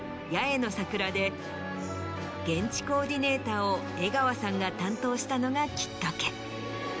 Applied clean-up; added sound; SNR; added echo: none; none; none; none.